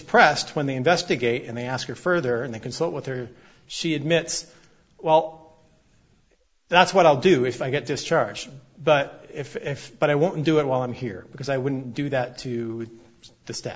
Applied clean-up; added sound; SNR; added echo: none; none; none; none.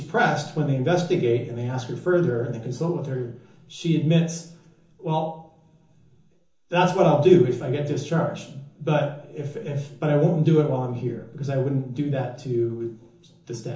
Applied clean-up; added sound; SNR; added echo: none; none; none; reverberation time 0.7 s.